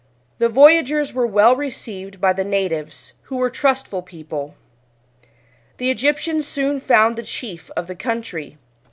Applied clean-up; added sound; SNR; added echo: none; none; none; none.